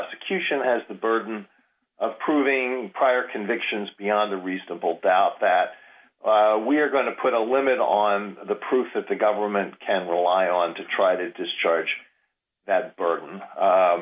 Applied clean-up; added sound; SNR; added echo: none; none; none; none.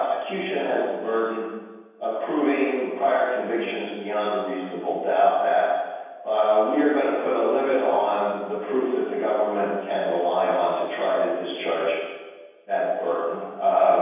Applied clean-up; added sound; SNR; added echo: none; none; none; reverberation time 1.2 s.